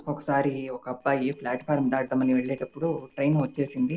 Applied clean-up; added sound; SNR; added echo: neural separator model SepFormer DNS4.